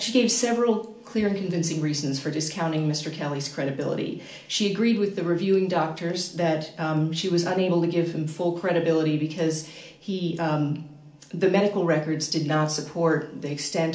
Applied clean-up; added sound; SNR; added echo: none; none; none; reverberation time 0.4 s.